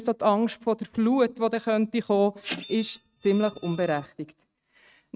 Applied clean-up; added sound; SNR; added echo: neural mask model RNNoise.